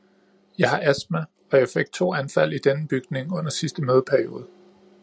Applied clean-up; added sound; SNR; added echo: none; none; none; none.